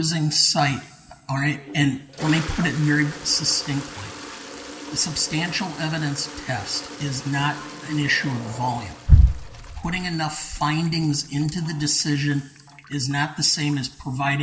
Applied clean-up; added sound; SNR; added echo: none; Toilet flush; 16 dB; reverberation time 1.4 s.